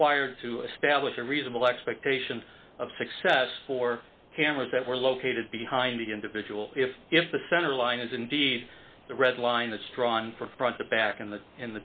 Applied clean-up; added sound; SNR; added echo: none; none; none; none.